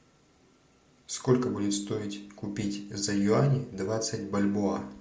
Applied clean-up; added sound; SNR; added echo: none; none; none; none.